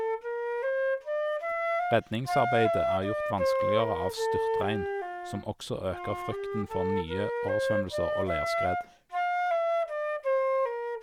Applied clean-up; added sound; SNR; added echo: none; Wind instrument, woodwind instrument; -4 dB; none.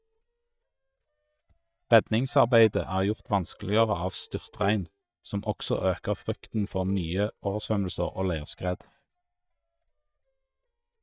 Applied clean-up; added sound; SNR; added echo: neural mask model DeepFilterNet 3.